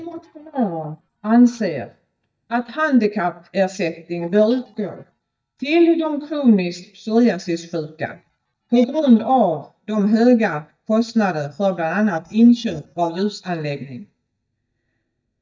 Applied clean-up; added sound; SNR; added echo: neural mask model DeepFilterNet 3.